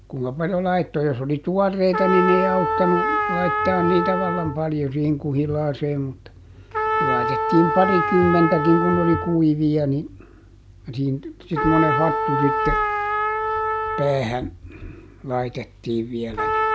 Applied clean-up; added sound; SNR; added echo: none; Trumpet; 3 dB; none.